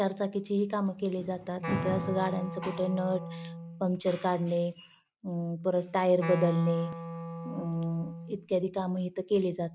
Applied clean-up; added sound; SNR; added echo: none; Wind instrument, woodwind instrument; 9 dB; none.